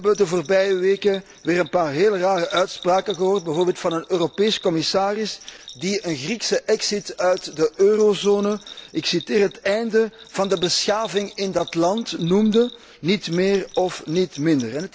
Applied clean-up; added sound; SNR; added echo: none; Bell; 19 dB; none.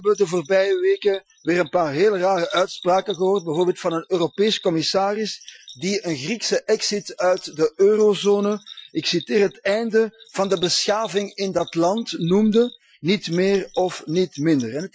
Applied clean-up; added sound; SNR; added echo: classical method Wiener filter.